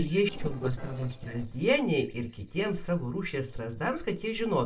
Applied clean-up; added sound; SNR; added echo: neural separator model SepFormer DNS4.